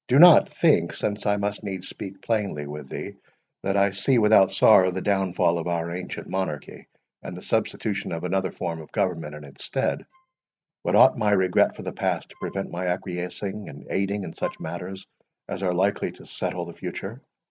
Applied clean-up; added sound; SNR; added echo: neural mask model RNNoise.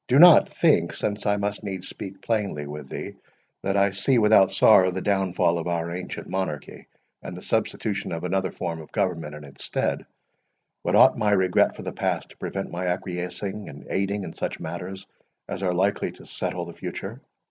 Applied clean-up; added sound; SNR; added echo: none; none; none; none.